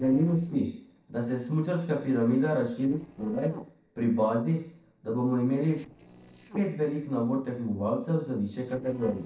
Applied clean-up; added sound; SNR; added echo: neural separator model SepFormer DNS4.